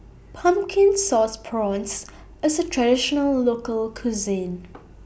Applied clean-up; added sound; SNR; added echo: none; none; none; none.